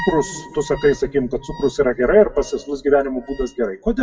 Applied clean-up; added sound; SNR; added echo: classical method WPE with log-MMSE.